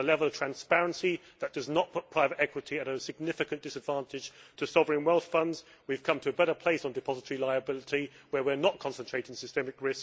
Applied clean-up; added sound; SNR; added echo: none; none; none; none.